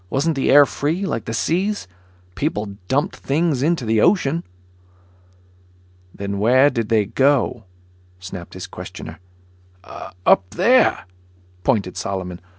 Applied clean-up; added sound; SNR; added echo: none; none; none; none.